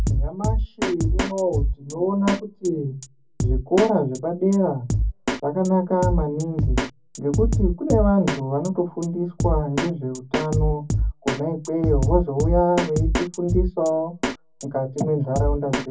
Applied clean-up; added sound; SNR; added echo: none; Drum kit; 1 dB; reverberation time 0.3 s.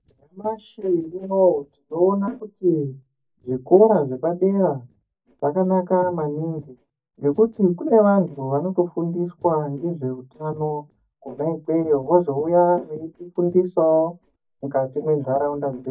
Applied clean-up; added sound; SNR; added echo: neural mask model DeepFilterNet 3.